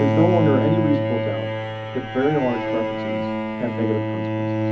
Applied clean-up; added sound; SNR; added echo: none; Bowed string instrument; -1 dB; reverberation time 0.4 s.